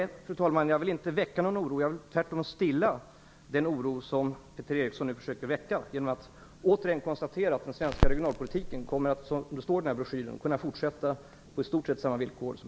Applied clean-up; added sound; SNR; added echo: none; Crackle; 0 dB; none.